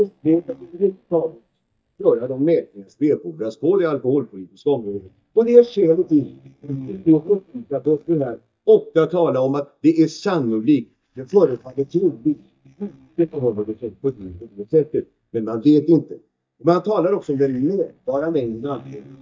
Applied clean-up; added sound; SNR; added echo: neural mask model DeepFilterNet 3.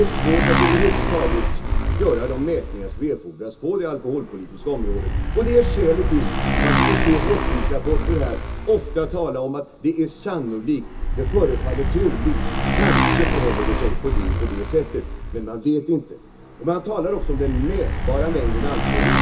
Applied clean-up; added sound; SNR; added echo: none; Motorcycle; -1 dB; reverberation time 0.2 s.